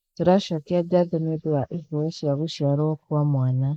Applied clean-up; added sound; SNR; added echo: neural mask model Resemble Enhance denoiser.